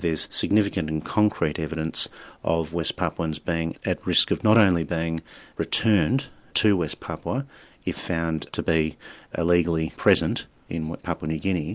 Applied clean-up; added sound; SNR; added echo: none; none; none; none.